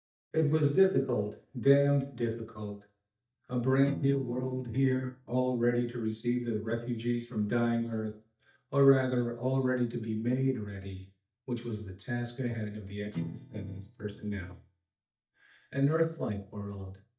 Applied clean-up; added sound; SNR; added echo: neural mask model DeepFilterNet 3.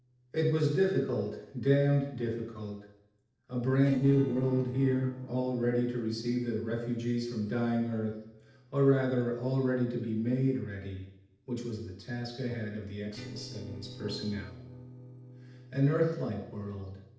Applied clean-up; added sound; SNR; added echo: neural separator model SepFormer DNS4.